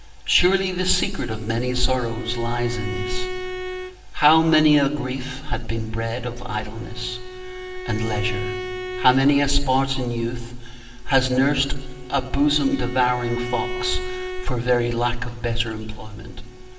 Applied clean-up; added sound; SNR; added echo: none; Bowed string instrument; 13 dB; reverberation time 2.1 s.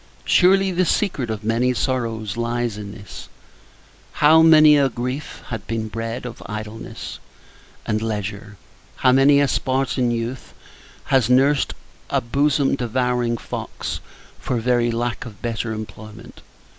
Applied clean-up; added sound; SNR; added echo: none; none; none; none.